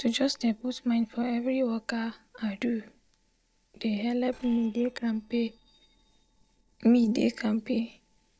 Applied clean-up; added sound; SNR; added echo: neural separator model SepFormer DNS4.